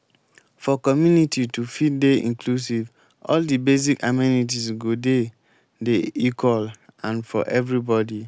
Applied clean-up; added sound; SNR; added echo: none; none; none; none.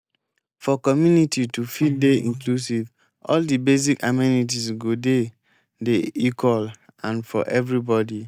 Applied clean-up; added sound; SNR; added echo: neural mask model DeepFilterNet 3.